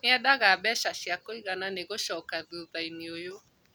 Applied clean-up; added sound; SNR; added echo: none; none; none; none.